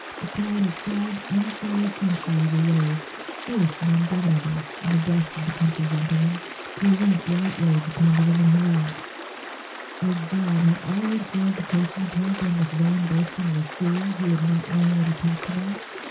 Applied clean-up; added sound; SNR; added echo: none; Stream; 13 dB; reverberation time 0.2 s.